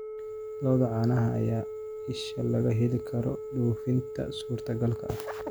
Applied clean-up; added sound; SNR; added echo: none; Telephone; 9 dB; none.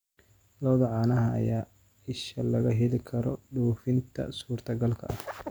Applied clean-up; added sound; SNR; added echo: none; none; none; none.